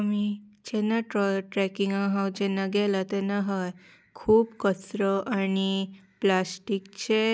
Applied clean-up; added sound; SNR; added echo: none; none; none; none.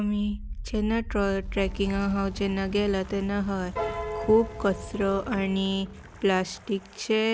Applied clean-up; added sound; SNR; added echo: none; Piano + Wind; 9 dB; none.